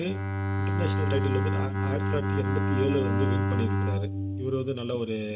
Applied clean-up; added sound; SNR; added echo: neural mask model RNNoise.